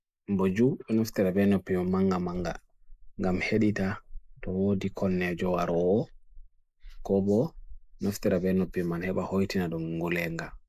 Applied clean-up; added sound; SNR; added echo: neural mask model Resemble Enhance denoiser.